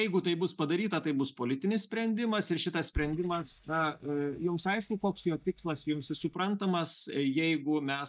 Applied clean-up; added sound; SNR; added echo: neural mask model DeepFilterNet 3.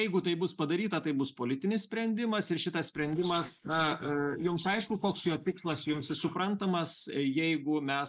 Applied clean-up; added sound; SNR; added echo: neural mask model Resemble Enhance denoiser.